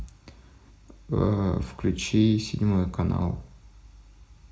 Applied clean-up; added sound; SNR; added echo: none; none; none; reverberation time 0.3 s.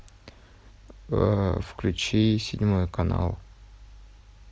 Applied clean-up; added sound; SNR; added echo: none; none; none; none.